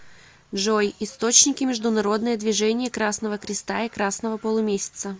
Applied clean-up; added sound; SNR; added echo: none; none; none; none.